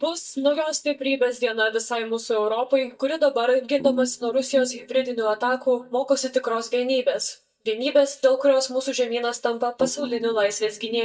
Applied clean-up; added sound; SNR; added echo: neural mask model DeepFilterNet 3.